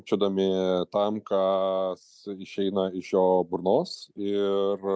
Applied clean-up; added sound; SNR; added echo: none; none; none; none.